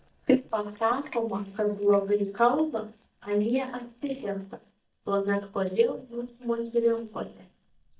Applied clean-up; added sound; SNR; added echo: neural mask model DeepFilterNet 3.